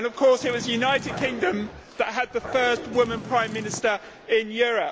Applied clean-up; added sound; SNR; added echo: none; Purr + Growling; 12 dB; none.